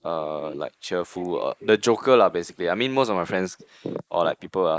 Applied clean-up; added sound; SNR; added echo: neural mask model Resemble Enhance denoiser.